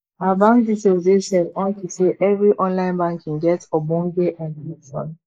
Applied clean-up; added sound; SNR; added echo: neural mask model Resemble Enhance denoiser.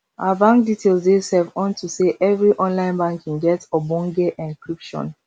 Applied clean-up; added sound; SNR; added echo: none; none; none; none.